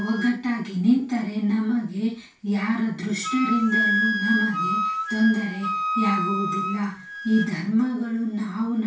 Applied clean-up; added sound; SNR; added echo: none; Wind instrument, woodwind instrument; 5 dB; reverberation time 0.3 s.